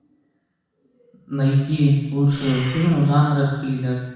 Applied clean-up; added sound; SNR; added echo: none; Breathing; 15 dB; reverberation time 1.1 s.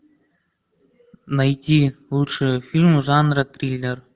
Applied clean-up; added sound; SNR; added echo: none; none; none; none.